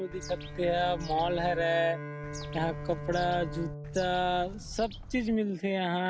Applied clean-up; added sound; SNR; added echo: none; Bird + Bowed string instrument; 9 dB; none.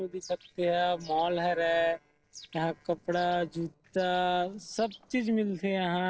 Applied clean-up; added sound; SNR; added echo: neural separator model SepFormer DNS4.